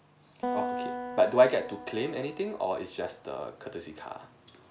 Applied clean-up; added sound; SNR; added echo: none; Acoustic guitar; 8 dB; none.